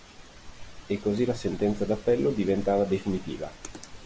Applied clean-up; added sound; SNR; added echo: none; none; none; none.